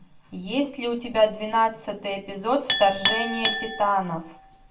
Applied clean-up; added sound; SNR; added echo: none; Chink, clink; 3 dB; reverberation time 0.3 s.